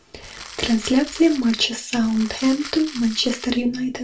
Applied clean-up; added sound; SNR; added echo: none; Crumpling, crinkling; 16 dB; reverberation time 0.2 s.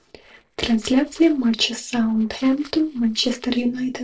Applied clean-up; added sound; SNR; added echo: neural separator model SepFormer DNS4.